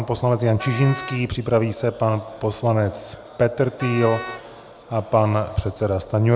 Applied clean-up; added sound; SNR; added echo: none; Wind instrument, woodwind instrument; 13 dB; none.